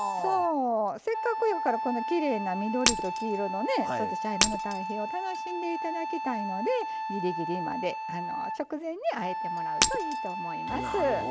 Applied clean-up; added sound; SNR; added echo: none; Wind instrument, woodwind instrument + Shatter; 1 dB; none.